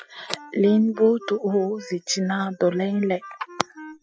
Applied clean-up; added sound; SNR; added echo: classical method Wiener filter.